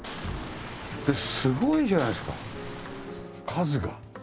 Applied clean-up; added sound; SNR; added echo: none; Boom + Sliding door; 10 dB; none.